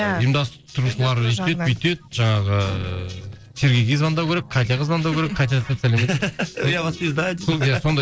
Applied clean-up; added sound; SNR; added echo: neural separator model SepFormer DNS4.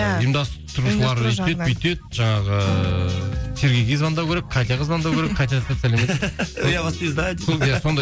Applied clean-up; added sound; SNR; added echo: none; Acoustic guitar; 16 dB; none.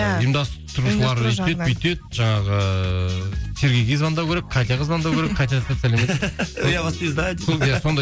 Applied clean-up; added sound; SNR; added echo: none; none; none; none.